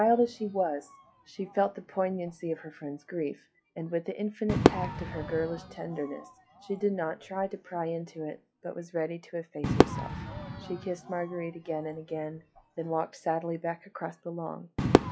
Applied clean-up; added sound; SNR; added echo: classical method log-MMSE.